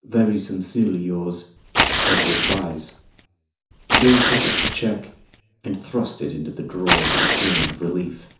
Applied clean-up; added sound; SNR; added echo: none; Tearing; -2 dB; reverberation time 0.9 s.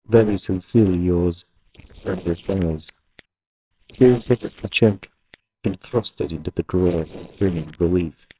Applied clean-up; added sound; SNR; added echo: neural separator model SepFormer WHAMR!.